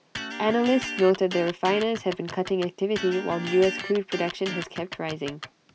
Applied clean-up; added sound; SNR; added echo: none; Electric guitar; 10 dB; none.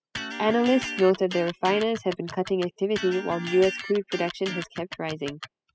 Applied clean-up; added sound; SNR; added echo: classical method spectral subtraction.